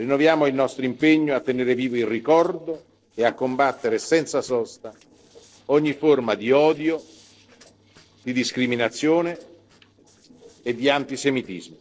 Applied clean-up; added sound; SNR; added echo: neural separator model SepFormer DNS4.